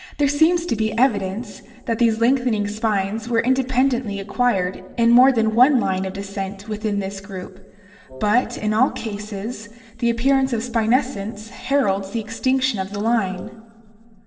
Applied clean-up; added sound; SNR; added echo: neural separator model SepFormer DNS4.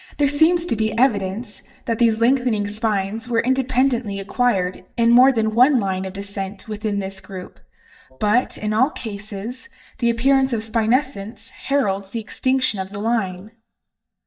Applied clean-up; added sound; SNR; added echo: neural mask model DeepFilterNet 3.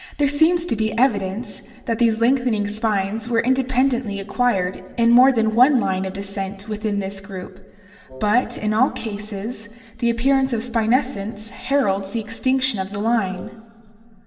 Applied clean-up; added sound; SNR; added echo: none; Wind instrument, woodwind instrument; 20 dB; reverberation time 2.7 s.